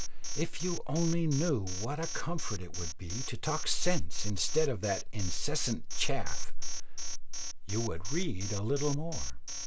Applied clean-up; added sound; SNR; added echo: none; Alarm; 15 dB; none.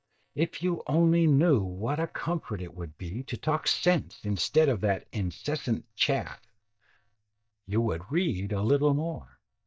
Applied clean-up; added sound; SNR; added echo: neural mask model DeepFilterNet 3.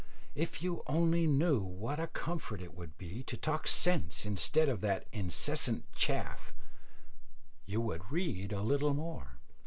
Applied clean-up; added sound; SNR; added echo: none; none; none; none.